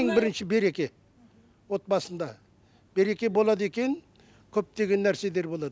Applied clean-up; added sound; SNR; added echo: none; none; none; none.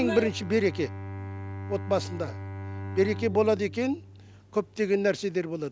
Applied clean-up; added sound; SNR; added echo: none; Bowed string instrument; 10 dB; none.